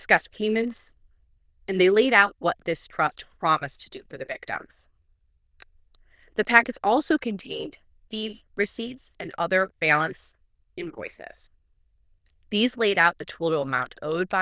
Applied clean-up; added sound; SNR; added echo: neural diffusion model UNIVERSE++.